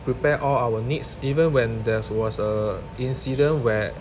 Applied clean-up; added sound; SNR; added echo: none; none; none; none.